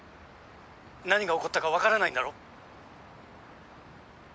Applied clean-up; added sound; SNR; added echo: none; none; none; none.